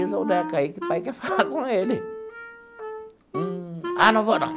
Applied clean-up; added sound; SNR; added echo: none; Wind instrument, woodwind instrument; 7 dB; none.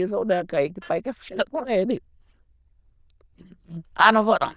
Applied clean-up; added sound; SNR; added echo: neural diffusion model UNIVERSE++.